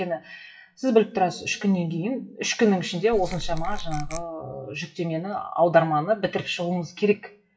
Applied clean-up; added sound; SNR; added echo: classical method WPE with log-MMSE.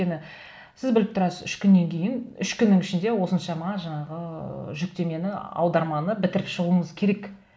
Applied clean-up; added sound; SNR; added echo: none; none; none; none.